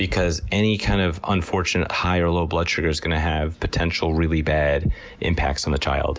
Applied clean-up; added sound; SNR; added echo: none; none; none; none.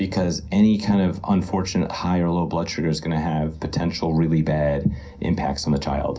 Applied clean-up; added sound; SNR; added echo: none; none; none; reverberation time 0.3 s.